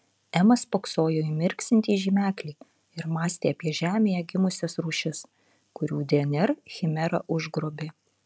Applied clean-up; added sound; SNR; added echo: none; none; none; none.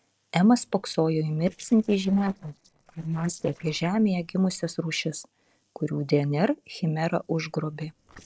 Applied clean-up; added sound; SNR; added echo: neural separator model SepFormer DNS4.